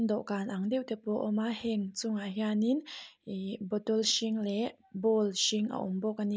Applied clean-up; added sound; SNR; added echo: none; none; none; none.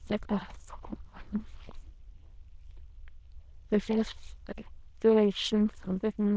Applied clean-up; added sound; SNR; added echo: neural diffusion model UNIVERSE++.